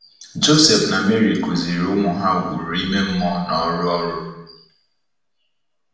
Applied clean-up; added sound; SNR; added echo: none; none; none; reverberation time 0.9 s.